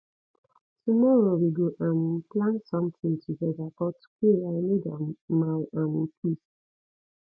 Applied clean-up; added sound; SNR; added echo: none; none; none; none.